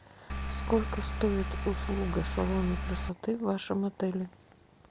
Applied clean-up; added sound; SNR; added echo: none; Engine; 1 dB; none.